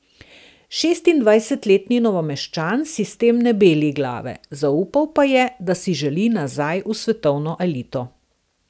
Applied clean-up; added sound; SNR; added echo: none; none; none; none.